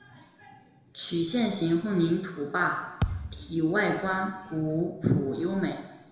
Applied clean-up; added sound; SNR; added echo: none; Thump, thud; 6 dB; reverberation time 1.0 s.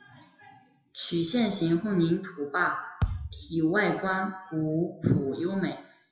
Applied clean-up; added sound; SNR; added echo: classical method WPE with log-MMSE.